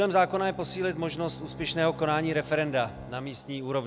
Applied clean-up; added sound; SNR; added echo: none; Bowed string instrument; 15 dB; none.